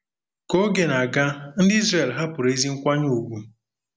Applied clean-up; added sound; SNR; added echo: none; none; none; none.